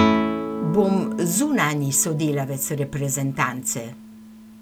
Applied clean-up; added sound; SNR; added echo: none; Guitar; 3 dB; none.